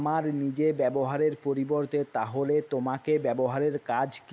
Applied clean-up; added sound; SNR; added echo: none; none; none; none.